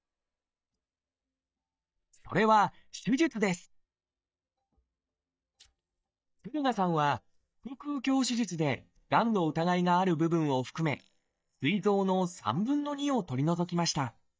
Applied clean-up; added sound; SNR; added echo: neural mask model DeepFilterNet 3.